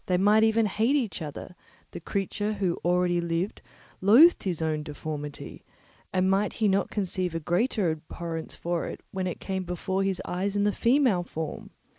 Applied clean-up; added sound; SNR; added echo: neural mask model Resemble Enhance denoiser.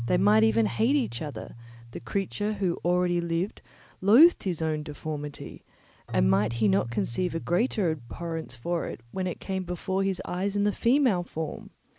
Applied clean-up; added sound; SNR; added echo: none; Keyboard (musical); 12 dB; none.